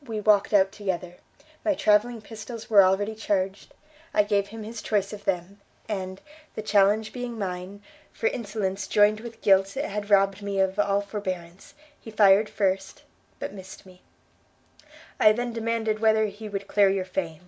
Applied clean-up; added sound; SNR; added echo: none; none; none; none.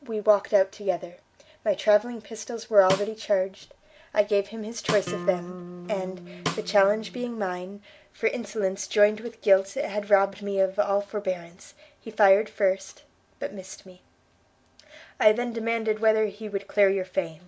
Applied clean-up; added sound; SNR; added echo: none; Snare drum + Acoustic guitar; 9 dB; none.